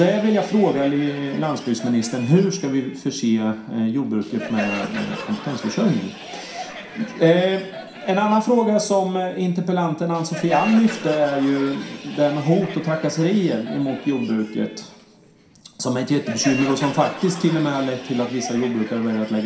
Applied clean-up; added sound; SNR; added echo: none; Crowd; 14 dB; reverberation time 0.5 s.